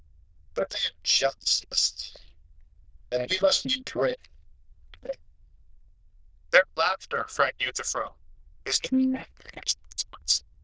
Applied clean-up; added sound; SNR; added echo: neural diffusion model UNIVERSE++.